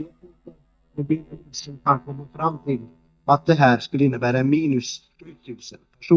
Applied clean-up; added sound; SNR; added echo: neural mask model DeepFilterNet 3.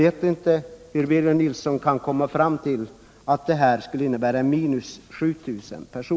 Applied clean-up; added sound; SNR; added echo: none; none; none; none.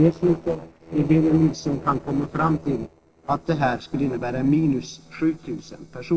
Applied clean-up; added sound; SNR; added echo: neural separator model SepFormer DNS4.